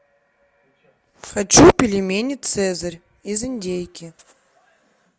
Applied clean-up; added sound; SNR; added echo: none; none; none; none.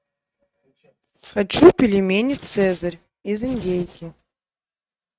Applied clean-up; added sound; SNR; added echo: neural mask model RNNoise.